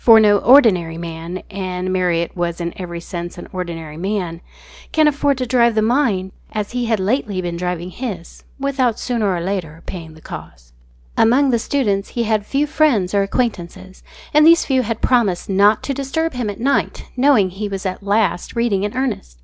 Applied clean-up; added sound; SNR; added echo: none; none; none; none.